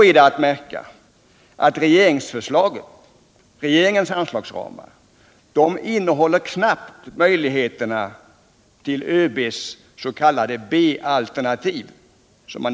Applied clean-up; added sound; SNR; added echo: none; none; none; none.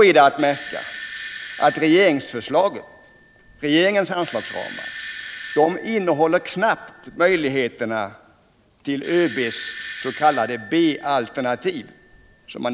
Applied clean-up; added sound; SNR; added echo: none; Bell / Doorbell; 3 dB; none.